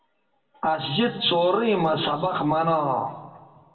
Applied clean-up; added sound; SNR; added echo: none; none; none; reverberation time 1.1 s.